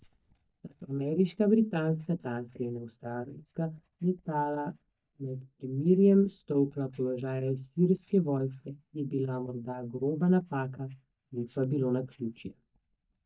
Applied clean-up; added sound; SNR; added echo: neural mask model DeepFilterNet 3.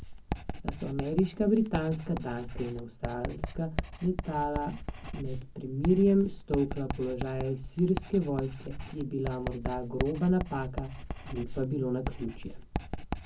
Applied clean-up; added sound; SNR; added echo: none; Writing; 7 dB; reverberation time 0.4 s.